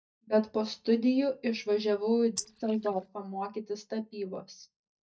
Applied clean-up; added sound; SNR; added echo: neural mask model DeepFilterNet 3.